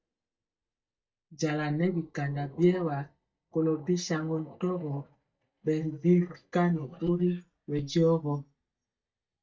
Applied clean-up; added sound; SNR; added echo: neural mask model DeepFilterNet 3.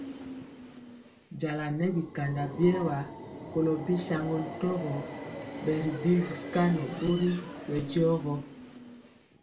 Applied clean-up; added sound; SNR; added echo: none; Subway, metro, underground; 10 dB; reverberation time 0.2 s.